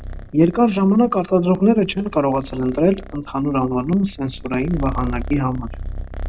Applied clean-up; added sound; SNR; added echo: none; Purr; 12 dB; none.